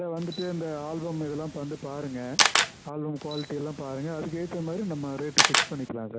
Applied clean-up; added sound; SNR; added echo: none; Camera; -3 dB; none.